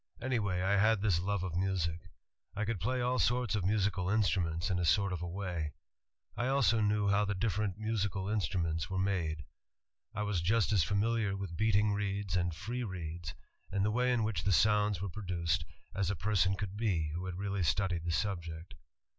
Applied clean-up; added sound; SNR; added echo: none; none; none; none.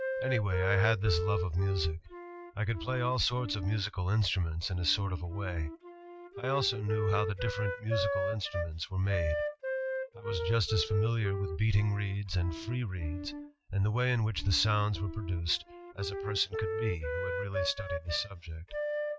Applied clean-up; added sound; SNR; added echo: neural mask model RNNoise.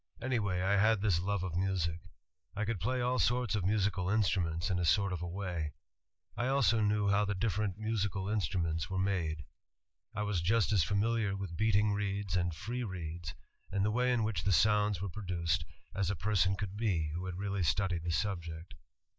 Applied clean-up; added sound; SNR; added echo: neural mask model Resemble Enhance denoiser.